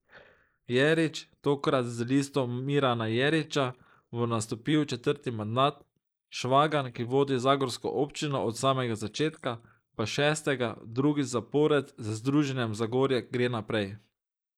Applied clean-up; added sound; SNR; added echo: neural mask model Resemble Enhance denoiser.